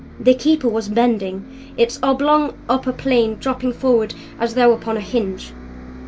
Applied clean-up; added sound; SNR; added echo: none; Bus; 18 dB; none.